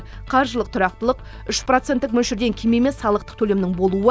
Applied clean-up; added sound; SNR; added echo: none; none; none; none.